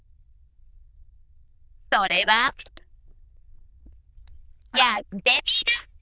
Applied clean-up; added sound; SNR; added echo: neural diffusion model UNIVERSE++.